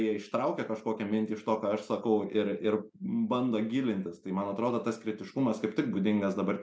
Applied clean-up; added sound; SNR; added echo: none; none; none; none.